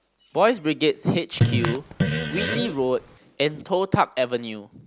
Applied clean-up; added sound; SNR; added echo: none; Fart; 0 dB; none.